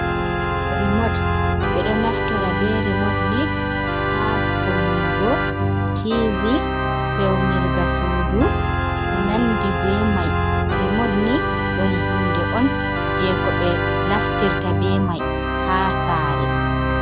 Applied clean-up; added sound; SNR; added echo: none; Organ; -4 dB; none.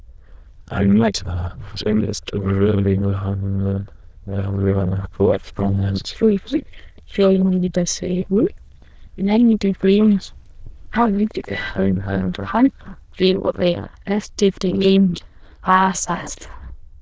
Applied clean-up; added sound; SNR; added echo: neural diffusion model UNIVERSE++.